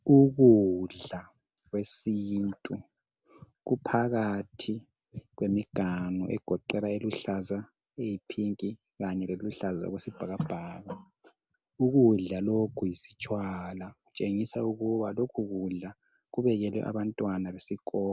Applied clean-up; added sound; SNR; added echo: none; none; none; none.